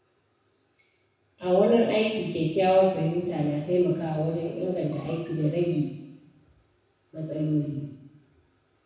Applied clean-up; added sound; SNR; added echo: none; none; none; reverberation time 1.0 s.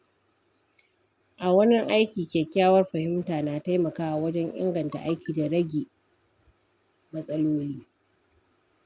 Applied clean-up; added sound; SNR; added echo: none; none; none; none.